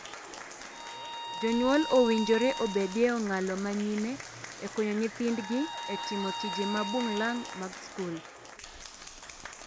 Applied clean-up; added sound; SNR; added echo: none; Applause / Crowd + Bowed string instrument; 8 dB; none.